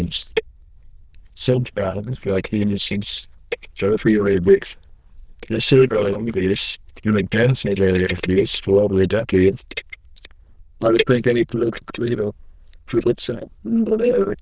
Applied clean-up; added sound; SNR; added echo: neural diffusion model UNIVERSE++.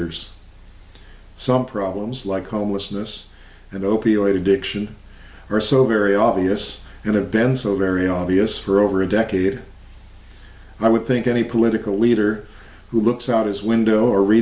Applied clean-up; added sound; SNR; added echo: none; none; none; none.